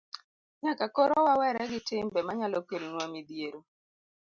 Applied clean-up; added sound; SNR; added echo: none; none; none; none.